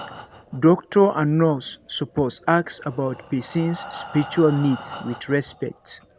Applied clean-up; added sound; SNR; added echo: none; Breathing; 19 dB; none.